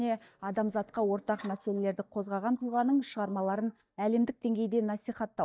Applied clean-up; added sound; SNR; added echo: neural mask model DeepFilterNet 3.